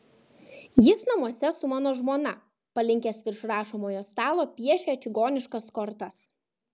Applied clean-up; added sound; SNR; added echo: none; none; none; none.